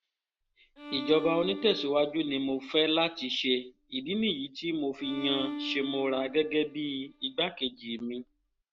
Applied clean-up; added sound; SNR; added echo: none; Bowed string instrument; 12 dB; none.